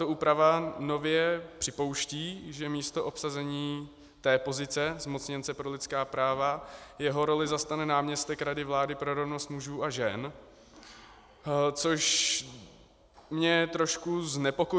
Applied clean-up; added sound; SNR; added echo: none; none; none; none.